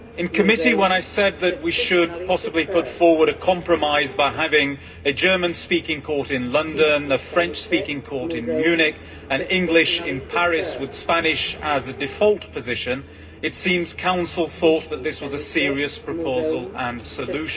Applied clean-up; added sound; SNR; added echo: none; Subway, metro, underground; 11 dB; reverberation time 0.2 s.